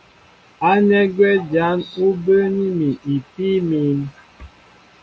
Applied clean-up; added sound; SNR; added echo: none; none; none; none.